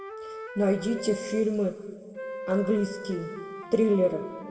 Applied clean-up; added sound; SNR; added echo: none; Wind instrument, woodwind instrument; 12 dB; reverberation time 1.6 s.